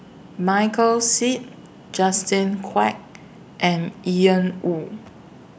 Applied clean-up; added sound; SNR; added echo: none; none; none; none.